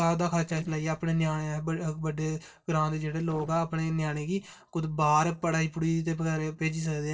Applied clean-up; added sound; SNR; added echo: neural separator model SepFormer DNS4.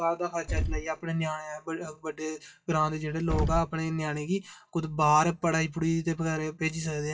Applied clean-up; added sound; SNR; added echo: classical method WPE with log-MMSE.